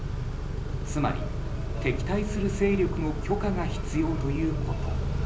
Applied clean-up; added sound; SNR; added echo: none; Idling / Accelerating, revving, vroom / Car; 0 dB; reverberation time 0.5 s.